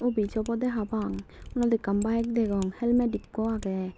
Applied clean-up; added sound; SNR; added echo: none; Mechanisms; 17 dB; none.